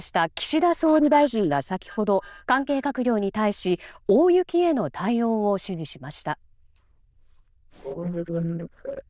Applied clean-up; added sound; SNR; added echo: neural diffusion model UNIVERSE++.